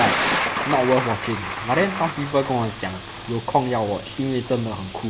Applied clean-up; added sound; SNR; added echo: none; Thunder; 4 dB; none.